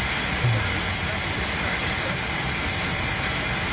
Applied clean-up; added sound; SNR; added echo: none; Frying (food) + Tabla; -4 dB; none.